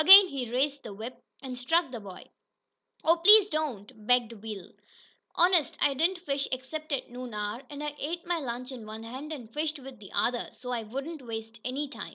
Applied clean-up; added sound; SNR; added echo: none; none; none; none.